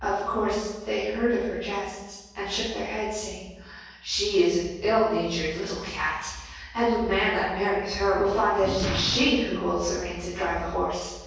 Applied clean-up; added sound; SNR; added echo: none; Explosion; 9 dB; reverberation time 1.3 s.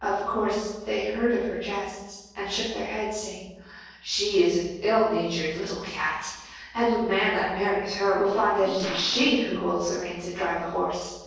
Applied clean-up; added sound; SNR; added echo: neural separator model SepFormer DNS4.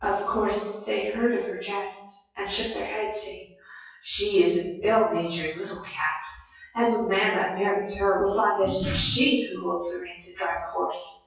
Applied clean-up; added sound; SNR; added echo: classical method WPE with log-MMSE.